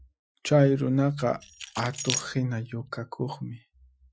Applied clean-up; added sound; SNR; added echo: classical method Wiener filter.